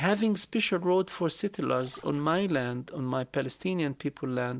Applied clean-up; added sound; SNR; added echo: neural separator model SepFormer DNS4.